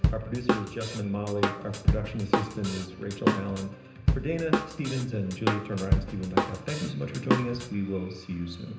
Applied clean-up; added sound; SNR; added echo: none; Drum / Drum kit; -3 dB; reverberation time 0.9 s.